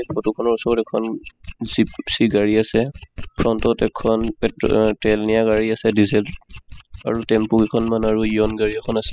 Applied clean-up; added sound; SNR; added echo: classical method spectral subtraction.